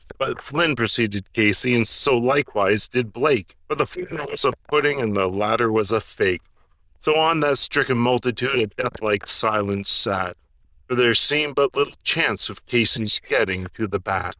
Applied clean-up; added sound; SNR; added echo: neural diffusion model UNIVERSE++.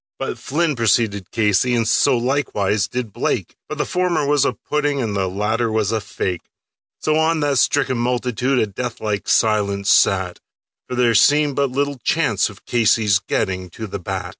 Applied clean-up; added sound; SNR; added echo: none; none; none; none.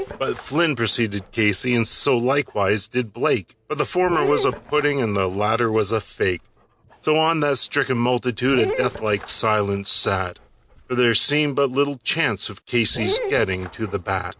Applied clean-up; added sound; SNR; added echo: none; Dog; 14 dB; none.